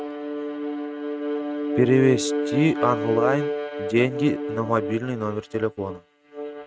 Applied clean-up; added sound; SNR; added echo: neural mask model RNNoise.